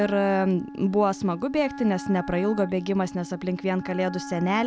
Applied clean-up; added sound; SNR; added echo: none; Wind instrument, woodwind instrument; 13 dB; none.